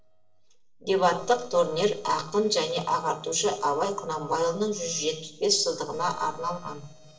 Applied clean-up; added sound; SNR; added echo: neural separator model SepFormer DNS4.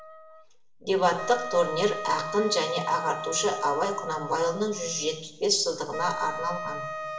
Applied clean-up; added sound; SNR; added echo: none; Wind instrument, woodwind instrument; 9 dB; reverberation time 1.6 s.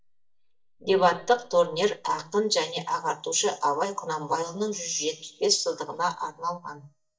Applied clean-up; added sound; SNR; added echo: neural mask model DeepFilterNet 3.